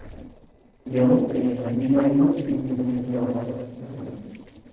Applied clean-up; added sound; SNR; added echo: neural separator model SepFormer DNS4.